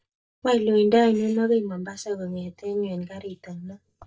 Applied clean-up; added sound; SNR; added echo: neural mask model DeepFilterNet 3.